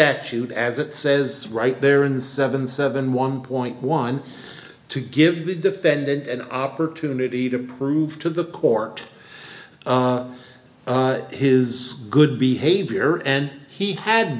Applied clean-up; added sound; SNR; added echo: none; none; none; reverberation time 0.7 s.